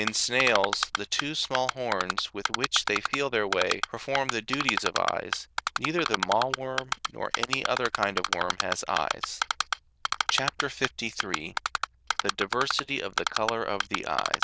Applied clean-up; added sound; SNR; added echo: neural diffusion model UNIVERSE++.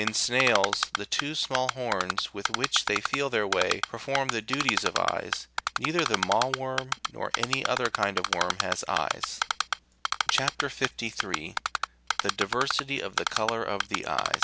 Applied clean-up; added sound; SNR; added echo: none; Typing; 1 dB; none.